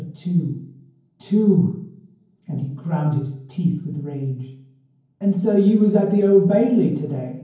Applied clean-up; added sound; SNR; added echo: none; none; none; reverberation time 0.9 s.